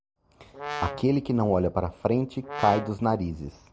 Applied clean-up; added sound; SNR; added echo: none; Brass instrument; 9 dB; none.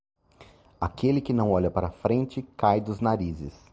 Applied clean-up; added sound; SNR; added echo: none; none; none; none.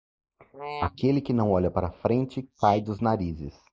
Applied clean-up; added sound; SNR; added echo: neural mask model Resemble Enhance denoiser.